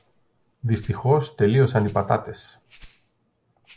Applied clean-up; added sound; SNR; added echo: none; Rattle (instrument); 17 dB; none.